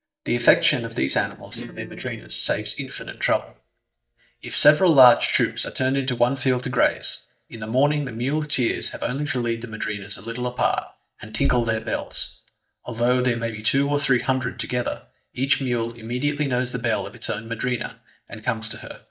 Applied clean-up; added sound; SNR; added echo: neural mask model DeepFilterNet 3.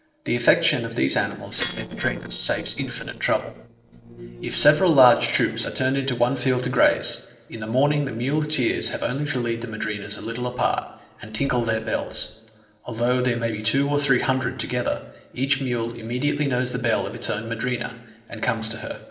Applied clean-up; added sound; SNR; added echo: neural separator model SepFormer DNS4.